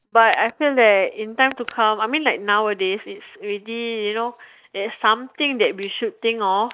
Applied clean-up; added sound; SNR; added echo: neural mask model DeepFilterNet 3.